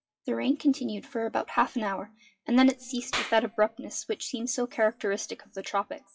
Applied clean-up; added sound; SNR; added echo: classical method WPE with log-MMSE.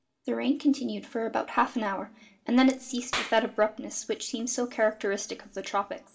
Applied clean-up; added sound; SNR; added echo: none; Clapping; 14 dB; reverberation time 0.3 s.